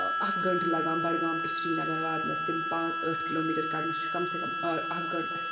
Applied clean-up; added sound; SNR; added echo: none; Harmonica; -1 dB; reverberation time 1.9 s.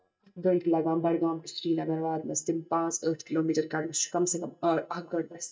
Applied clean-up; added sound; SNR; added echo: neural mask model DeepFilterNet 3.